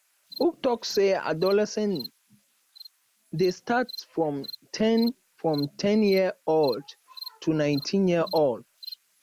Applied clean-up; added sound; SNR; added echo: none; Cricket; 18 dB; none.